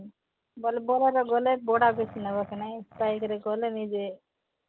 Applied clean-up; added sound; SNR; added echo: none; Growling; 18 dB; none.